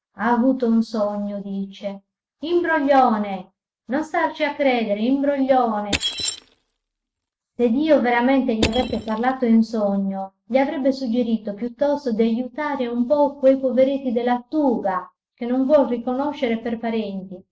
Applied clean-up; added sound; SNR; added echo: neural mask model RNNoise.